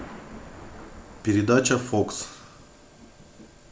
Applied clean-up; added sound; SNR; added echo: none; Thunder; 17 dB; none.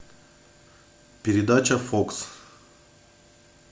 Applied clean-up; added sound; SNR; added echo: none; none; none; none.